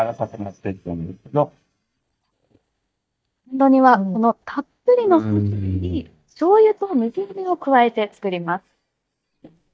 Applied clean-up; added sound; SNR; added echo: neural mask model DeepFilterNet 3.